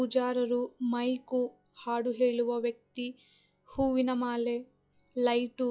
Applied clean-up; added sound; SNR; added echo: classical method log-MMSE.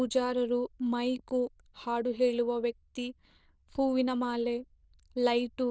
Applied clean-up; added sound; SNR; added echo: neural diffusion model UNIVERSE++.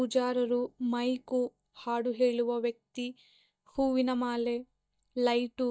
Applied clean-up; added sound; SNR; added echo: neural mask model DeepFilterNet 3.